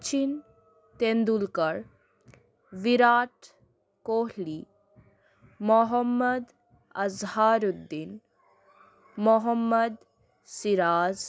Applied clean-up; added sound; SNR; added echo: none; none; none; none.